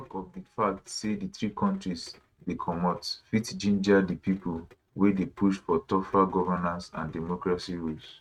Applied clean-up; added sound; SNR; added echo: neural mask model RNNoise.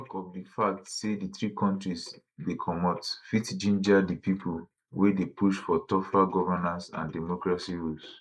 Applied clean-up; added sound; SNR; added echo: neural mask model Resemble Enhance denoiser.